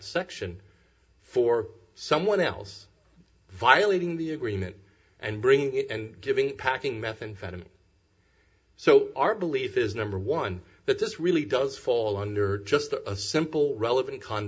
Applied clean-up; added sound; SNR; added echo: none; none; none; reverberation time 0.3 s.